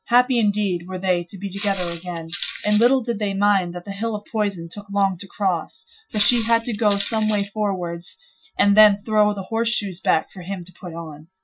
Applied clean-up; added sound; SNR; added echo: classical method Wiener filter.